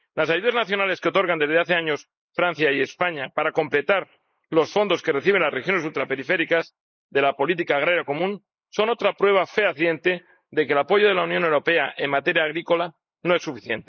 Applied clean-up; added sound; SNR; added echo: neural mask model Resemble Enhance denoiser.